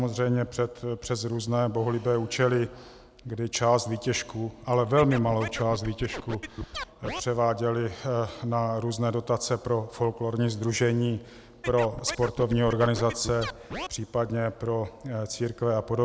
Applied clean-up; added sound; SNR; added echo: none; Scratching (performance technique); 10 dB; none.